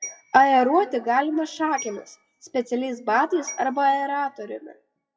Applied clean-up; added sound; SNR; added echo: classical method WPE with log-MMSE.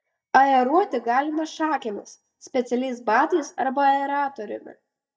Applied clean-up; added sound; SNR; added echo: neural mask model DeepFilterNet 3.